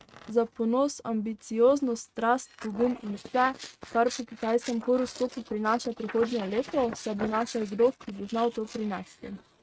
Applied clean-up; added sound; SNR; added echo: neural mask model RNNoise.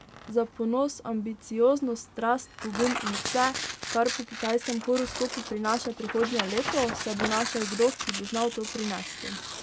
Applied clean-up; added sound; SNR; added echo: none; Tearing; 7 dB; none.